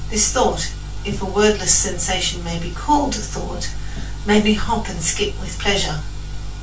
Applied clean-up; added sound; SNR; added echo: none; none; none; reverberation time 0.2 s.